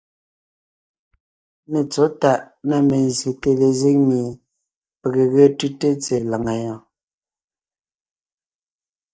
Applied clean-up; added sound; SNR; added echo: neural mask model DeepFilterNet 3.